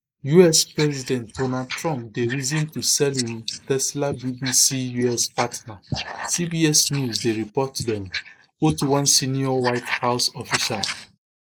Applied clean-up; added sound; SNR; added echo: neural mask model Resemble Enhance denoiser.